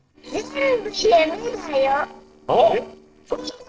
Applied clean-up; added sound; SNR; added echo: neural separator model SepFormer DNS4.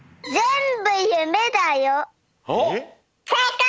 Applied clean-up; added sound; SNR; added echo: none; none; none; none.